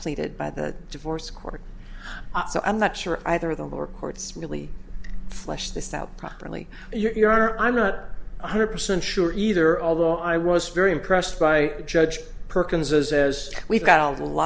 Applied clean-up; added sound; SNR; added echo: none; none; none; none.